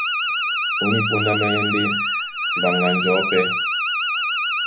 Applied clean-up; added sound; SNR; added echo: none; Alarm; -2 dB; reverberation time 0.3 s.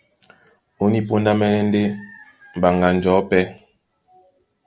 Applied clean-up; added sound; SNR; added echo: none; none; none; none.